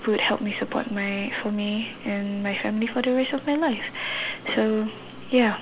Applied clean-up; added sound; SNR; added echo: none; none; none; none.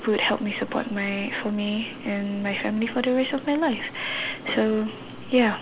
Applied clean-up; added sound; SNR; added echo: none; Boat, Water vehicle; 19 dB; none.